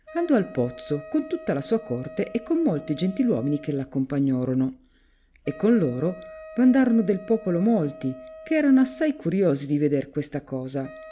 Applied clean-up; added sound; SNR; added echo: none; Wind instrument, woodwind instrument; 19 dB; none.